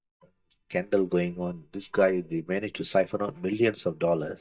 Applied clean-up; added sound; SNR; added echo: neural mask model DeepFilterNet 3.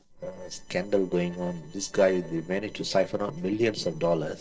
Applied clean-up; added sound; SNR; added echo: neural separator model SepFormer DNS4.